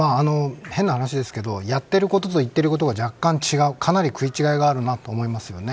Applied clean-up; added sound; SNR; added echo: none; none; none; none.